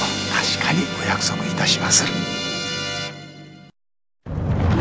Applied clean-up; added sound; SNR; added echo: none; none; none; none.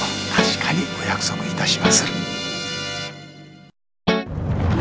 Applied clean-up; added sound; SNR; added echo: none; Guitar; 0 dB; none.